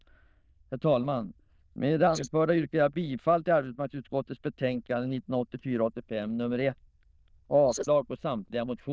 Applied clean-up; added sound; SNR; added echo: neural diffusion model UNIVERSE++.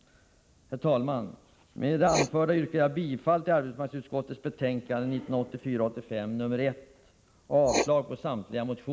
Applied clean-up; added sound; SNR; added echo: none; Writing; 11 dB; none.